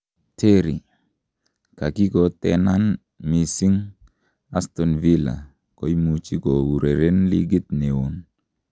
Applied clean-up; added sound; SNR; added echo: none; none; none; none.